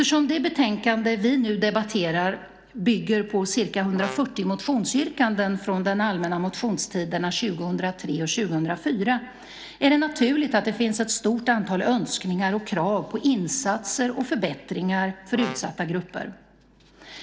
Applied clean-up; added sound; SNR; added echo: none; Brass instrument; 13 dB; none.